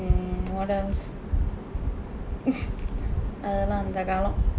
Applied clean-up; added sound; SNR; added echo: none; none; none; none.